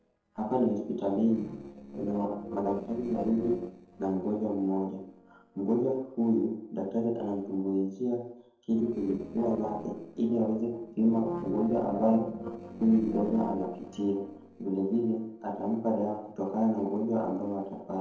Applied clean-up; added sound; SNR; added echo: neural separator model SepFormer DNS4.